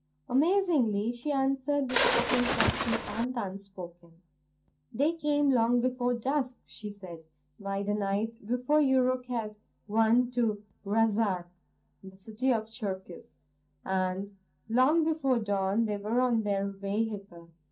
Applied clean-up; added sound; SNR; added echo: none; Bird; -1 dB; reverberation time 0.3 s.